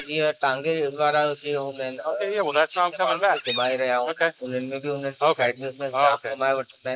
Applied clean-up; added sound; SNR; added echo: neural mask model Resemble Enhance denoiser.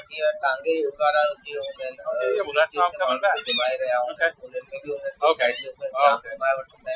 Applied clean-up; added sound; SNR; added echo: classical method Wiener filter.